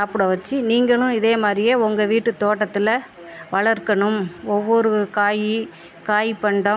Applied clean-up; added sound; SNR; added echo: none; none; none; none.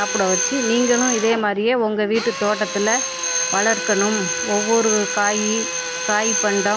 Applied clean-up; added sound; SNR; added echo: none; Drill; 4 dB; none.